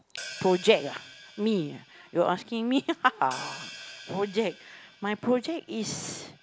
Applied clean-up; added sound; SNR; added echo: none; Hi-hat; 17 dB; none.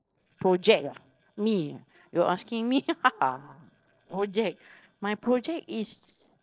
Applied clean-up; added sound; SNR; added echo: neural separator model SepFormer DNS4.